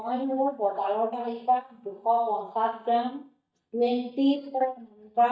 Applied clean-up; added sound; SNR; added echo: neural mask model DeepFilterNet 3.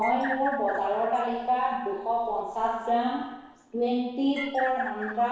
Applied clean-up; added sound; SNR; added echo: neural separator model SepFormer DNS4.